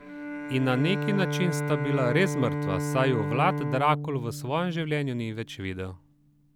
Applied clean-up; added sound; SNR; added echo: none; Bowed string instrument; 4 dB; none.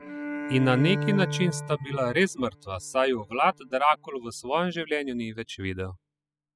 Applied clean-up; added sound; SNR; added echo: classical method spectral subtraction.